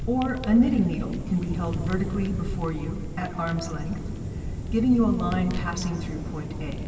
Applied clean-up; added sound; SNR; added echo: none; Fire; 5 dB; reverberation time 2.4 s.